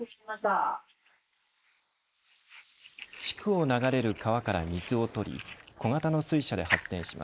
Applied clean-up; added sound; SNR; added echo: neural mask model Resemble Enhance denoiser.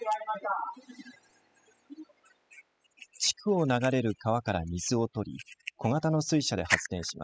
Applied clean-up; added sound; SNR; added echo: classical method spectral subtraction.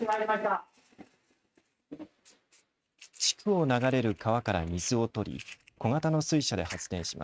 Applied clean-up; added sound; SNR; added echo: neural mask model RNNoise.